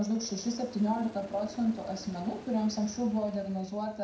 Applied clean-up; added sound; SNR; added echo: none; Aircraft; 18 dB; reverberation time 0.5 s.